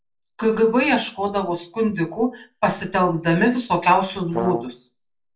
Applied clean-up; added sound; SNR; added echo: neural separator model SepFormer DNS4.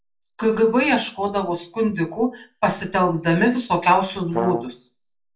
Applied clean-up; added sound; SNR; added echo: none; Brass instrument; 5 dB; reverberation time 0.2 s.